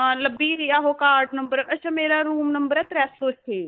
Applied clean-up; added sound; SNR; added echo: neural mask model DeepFilterNet 3.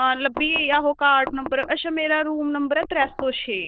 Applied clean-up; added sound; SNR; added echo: neural diffusion model UNIVERSE++.